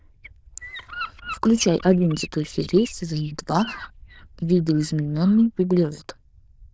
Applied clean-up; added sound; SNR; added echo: neural diffusion model UNIVERSE++.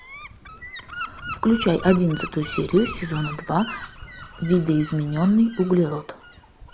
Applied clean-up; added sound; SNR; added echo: none; Gull, seagull / Wind; 14 dB; none.